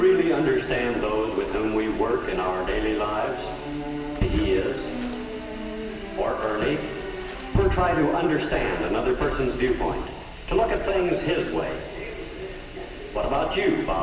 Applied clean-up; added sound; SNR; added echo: none; Splash, splatter; 19 dB; reverberation time 1.2 s.